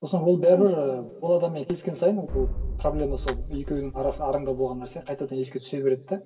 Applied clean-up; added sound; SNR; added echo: none; Boom; 7 dB; reverberation time 2.7 s.